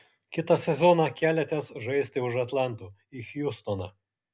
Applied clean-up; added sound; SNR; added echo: none; none; none; none.